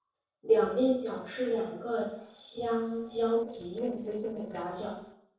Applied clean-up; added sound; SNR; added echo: neural separator model SepFormer DNS4.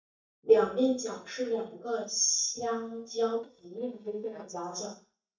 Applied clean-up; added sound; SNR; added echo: neural mask model DeepFilterNet 3.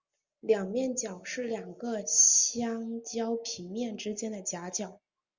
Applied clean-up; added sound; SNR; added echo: none; none; none; none.